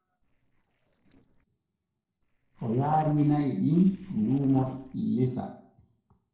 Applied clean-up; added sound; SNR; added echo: neural separator model SepFormer DNS4.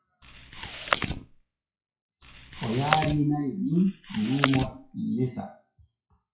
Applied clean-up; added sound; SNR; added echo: classical method WPE with log-MMSE.